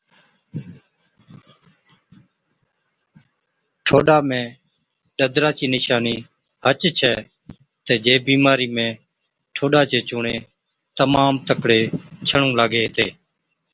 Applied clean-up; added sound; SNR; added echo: none; none; none; none.